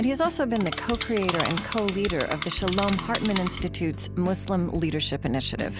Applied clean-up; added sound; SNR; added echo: none; Insect; 3 dB; none.